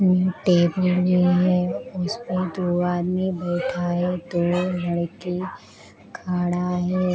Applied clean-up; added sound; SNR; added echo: none; none; none; none.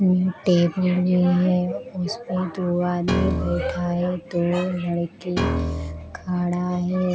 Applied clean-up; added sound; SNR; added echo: none; Piano; 5 dB; none.